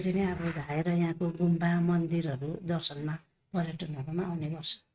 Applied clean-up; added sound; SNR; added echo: neural mask model RNNoise.